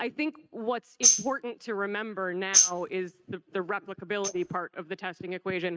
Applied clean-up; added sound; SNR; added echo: neural mask model RNNoise.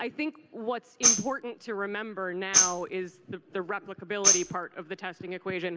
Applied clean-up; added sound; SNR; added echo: none; Tambourine; -5 dB; none.